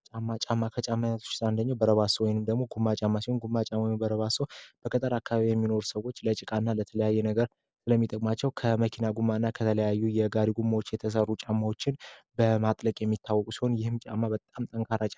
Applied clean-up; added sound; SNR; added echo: none; none; none; none.